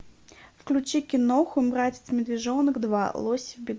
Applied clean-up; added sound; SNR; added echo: none; none; none; none.